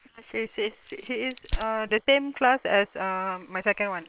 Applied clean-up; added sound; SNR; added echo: neural separator model SepFormer WHAM!.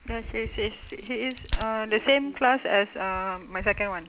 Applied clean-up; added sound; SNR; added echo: none; Crack; 11 dB; none.